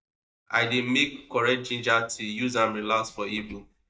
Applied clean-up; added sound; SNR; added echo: neural mask model DeepFilterNet 3.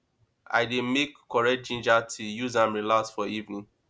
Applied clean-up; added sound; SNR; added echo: none; none; none; none.